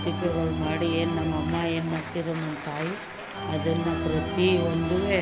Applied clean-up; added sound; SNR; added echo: none; Organ; 3 dB; none.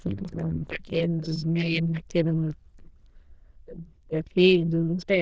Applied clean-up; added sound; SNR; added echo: neural diffusion model UNIVERSE++.